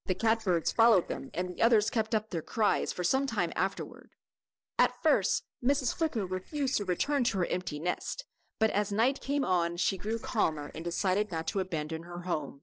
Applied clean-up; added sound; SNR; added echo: neural separator model SepFormer DNS4.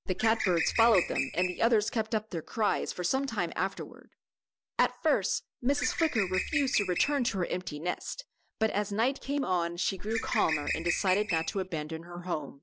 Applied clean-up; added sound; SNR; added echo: none; Bird; 3 dB; none.